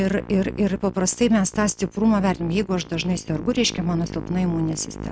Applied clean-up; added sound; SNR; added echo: neural mask model RNNoise.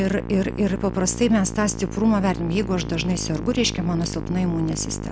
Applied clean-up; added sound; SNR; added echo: none; Musical instrument; 8 dB; none.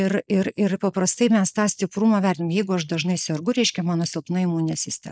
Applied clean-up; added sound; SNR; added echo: neural mask model Resemble Enhance denoiser.